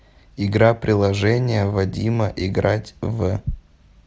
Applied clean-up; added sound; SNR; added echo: none; none; none; none.